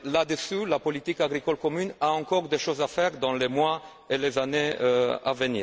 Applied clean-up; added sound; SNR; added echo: none; none; none; none.